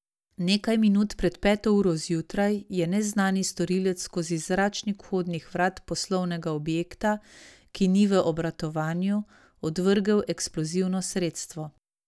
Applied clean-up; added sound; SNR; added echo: none; none; none; none.